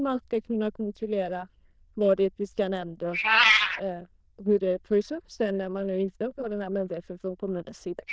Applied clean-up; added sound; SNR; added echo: neural diffusion model UNIVERSE++.